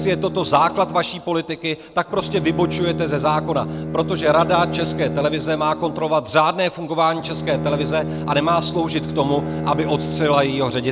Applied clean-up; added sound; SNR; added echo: none; Bowed string instrument; 7 dB; none.